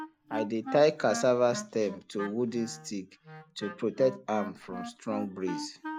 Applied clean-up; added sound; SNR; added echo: none; Wind instrument, woodwind instrument; 11 dB; none.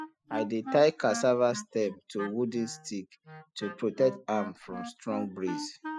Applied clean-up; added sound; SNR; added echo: classical method spectral subtraction.